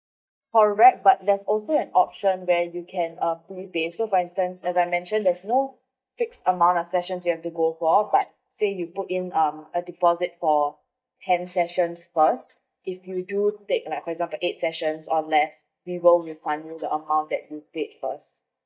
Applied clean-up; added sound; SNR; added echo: neural mask model DeepFilterNet 3.